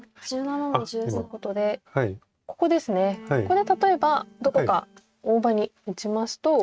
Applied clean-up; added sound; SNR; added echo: neural mask model RNNoise.